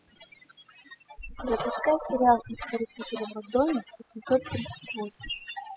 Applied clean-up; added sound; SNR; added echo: classical method spectral subtraction.